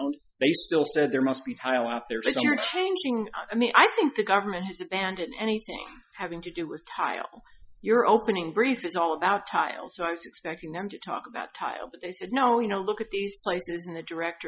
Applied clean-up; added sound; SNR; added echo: classical method Wiener filter.